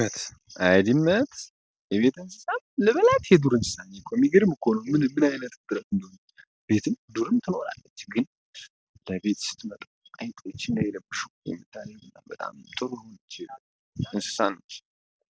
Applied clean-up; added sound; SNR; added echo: none; none; none; none.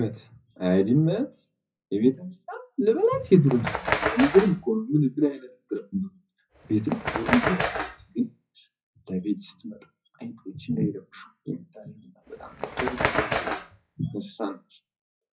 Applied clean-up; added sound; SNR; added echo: classical method WPE with log-MMSE.